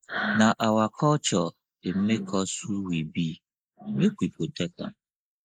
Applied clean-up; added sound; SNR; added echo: neural mask model Resemble Enhance denoiser.